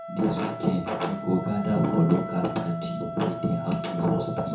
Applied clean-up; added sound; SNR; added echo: none; Wind instrument, woodwind instrument; 10 dB; reverberation time 0.6 s.